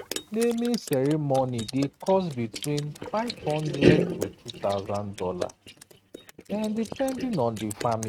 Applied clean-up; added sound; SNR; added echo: neural mask model RNNoise.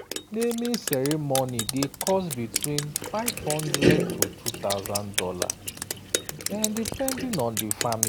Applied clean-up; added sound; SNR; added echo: none; Drip; 1 dB; none.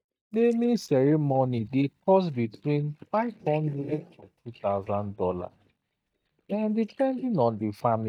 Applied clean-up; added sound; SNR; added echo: neural mask model DeepFilterNet 3.